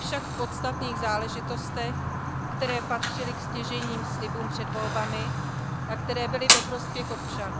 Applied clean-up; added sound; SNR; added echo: none; Fire; -5 dB; none.